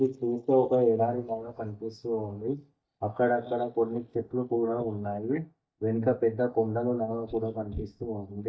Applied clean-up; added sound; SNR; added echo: neural mask model DeepFilterNet 3.